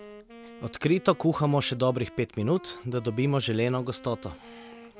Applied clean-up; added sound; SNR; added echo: none; Wind instrument, woodwind instrument; 19 dB; none.